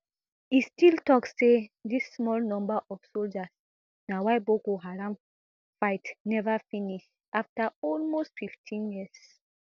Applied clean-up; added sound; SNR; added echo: none; none; none; none.